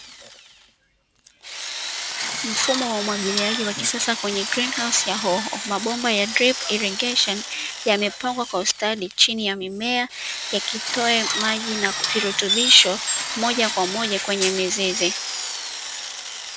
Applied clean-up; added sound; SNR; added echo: none; Drill; 6 dB; none.